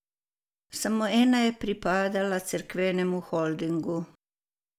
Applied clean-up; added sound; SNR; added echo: none; none; none; none.